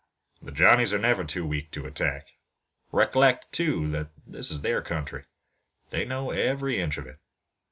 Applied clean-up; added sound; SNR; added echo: none; none; none; none.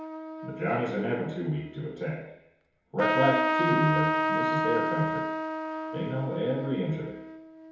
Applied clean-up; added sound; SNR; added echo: none; Trumpet; 0 dB; reverberation time 1.0 s.